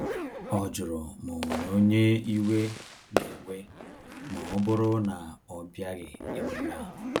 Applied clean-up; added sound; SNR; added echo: none; Fireworks + Zipper (clothing); 8 dB; none.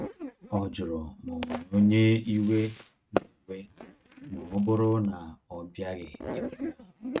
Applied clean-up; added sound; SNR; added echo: neural mask model RNNoise.